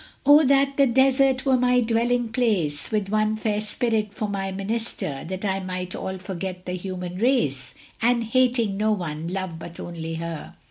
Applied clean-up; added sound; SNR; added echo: none; none; none; none.